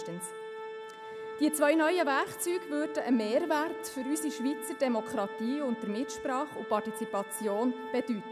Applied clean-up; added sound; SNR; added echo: none; Organ; 10 dB; none.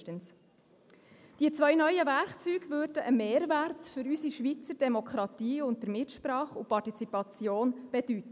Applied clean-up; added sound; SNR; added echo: none; none; none; none.